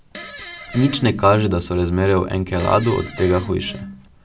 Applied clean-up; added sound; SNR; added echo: none; Fart; 14 dB; none.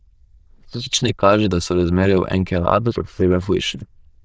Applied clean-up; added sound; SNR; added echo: neural diffusion model UNIVERSE++.